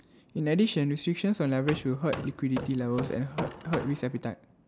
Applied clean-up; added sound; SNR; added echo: none; Hammer; 10 dB; none.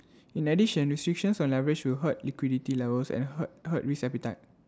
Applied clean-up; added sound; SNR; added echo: none; none; none; none.